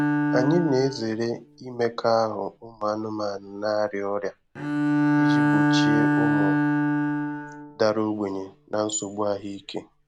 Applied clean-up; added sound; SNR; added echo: none; Bowed string instrument; -2 dB; none.